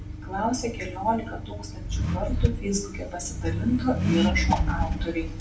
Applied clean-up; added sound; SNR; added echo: none; Accelerating, revving, vroom; -1 dB; reverberation time 0.6 s.